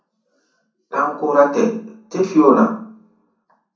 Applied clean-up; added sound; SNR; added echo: none; none; none; reverberation time 0.6 s.